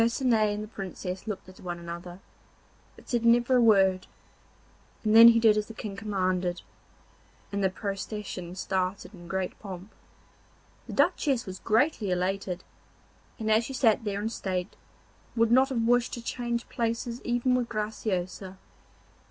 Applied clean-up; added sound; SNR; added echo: none; none; none; none.